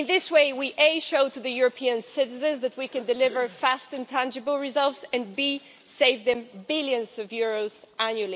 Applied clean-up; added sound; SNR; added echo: none; none; none; none.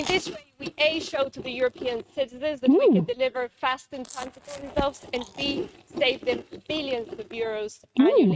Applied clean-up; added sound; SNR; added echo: neural mask model RNNoise.